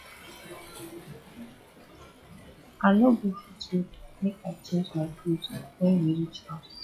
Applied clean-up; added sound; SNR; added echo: classical method log-MMSE.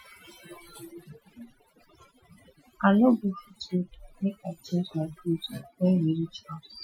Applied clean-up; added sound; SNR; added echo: classical method Wiener filter.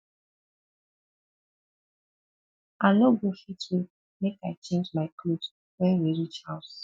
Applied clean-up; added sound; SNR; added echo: none; none; none; none.